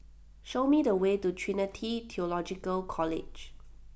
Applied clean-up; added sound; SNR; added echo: none; none; none; none.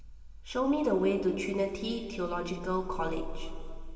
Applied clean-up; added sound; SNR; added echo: none; none; none; reverberation time 2.7 s.